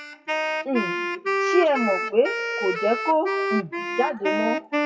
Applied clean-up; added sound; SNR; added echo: classical method WPE with log-MMSE.